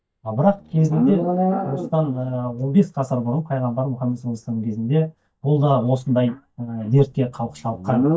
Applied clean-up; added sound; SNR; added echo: neural mask model DeepFilterNet 3.